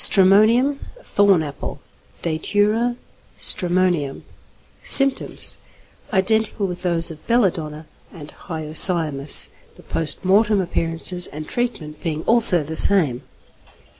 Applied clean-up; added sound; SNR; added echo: none; none; none; none.